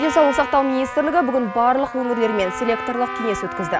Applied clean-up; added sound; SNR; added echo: none; Trumpet + Trumpet; 8 dB; none.